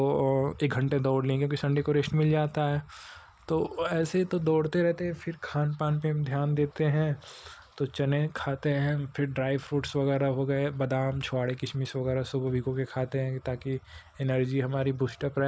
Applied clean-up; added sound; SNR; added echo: none; none; none; none.